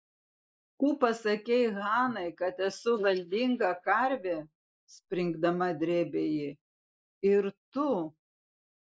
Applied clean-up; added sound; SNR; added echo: neural mask model Resemble Enhance denoiser.